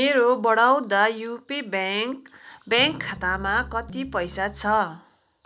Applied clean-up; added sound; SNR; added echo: none; Piano; 15 dB; none.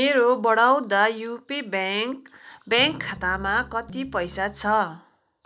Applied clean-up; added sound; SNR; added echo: neural mask model DeepFilterNet 3.